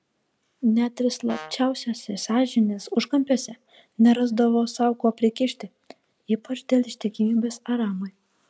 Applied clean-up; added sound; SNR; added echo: none; Brass instrument; 16 dB; none.